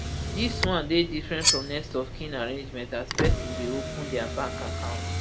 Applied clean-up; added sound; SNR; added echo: none; Cutlery, silverware + Motor vehicle (road); -3 dB; none.